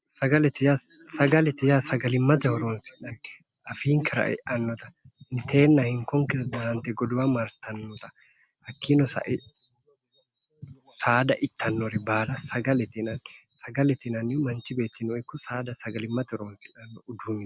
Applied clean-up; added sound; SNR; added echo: none; none; none; none.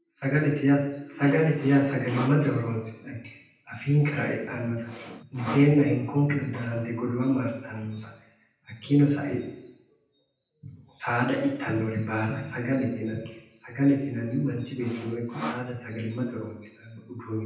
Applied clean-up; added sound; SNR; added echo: none; Sawing; 10 dB; reverberation time 0.8 s.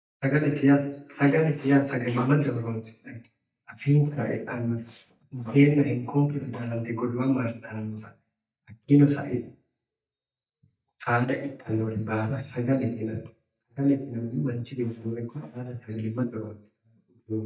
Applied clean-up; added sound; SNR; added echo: neural mask model DeepFilterNet 3.